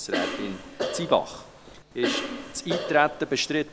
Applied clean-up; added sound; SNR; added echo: none; Cough; 5 dB; none.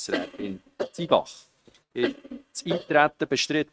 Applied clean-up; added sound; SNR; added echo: neural mask model RNNoise.